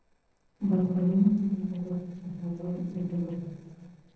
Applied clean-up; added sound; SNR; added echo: neural separator model SepFormer DNS4.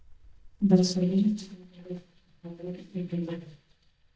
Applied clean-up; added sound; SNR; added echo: neural mask model DeepFilterNet 3.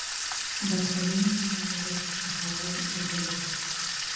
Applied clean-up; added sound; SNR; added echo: none; Sink (filling or washing) / Water tap, faucet; -1 dB; reverberation time 1.3 s.